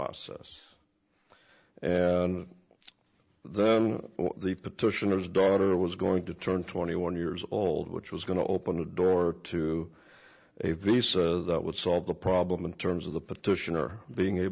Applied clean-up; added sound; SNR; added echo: none; none; none; none.